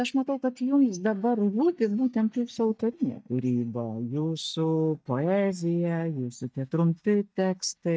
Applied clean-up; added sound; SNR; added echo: neural mask model DeepFilterNet 3.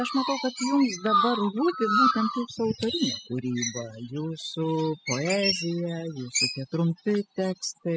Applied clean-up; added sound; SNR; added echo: classical method spectral subtraction.